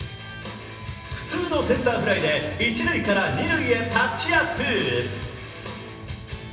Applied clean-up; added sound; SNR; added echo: none; none; none; reverberation time 1.1 s.